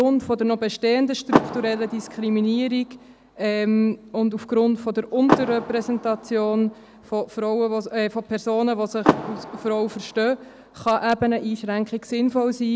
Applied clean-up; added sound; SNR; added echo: none; Car; 7 dB; none.